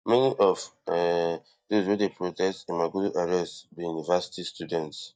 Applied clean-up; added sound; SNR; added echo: neural mask model DeepFilterNet 3.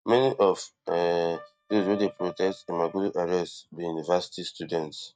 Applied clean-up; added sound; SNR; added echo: neural mask model RNNoise.